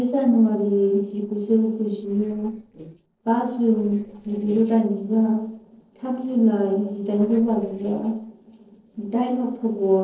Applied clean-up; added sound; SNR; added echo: neural separator model SepFormer DNS4.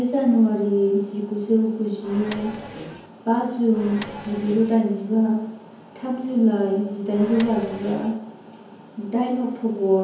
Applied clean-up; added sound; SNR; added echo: none; Microwave oven; 14 dB; reverberation time 0.9 s.